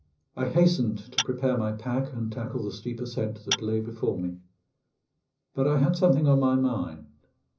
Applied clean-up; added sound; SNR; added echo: none; Tap / Glass; 8 dB; reverberation time 0.5 s.